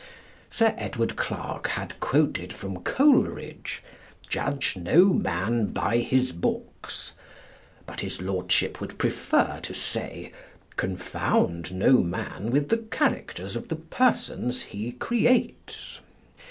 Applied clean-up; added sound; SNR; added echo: none; none; none; none.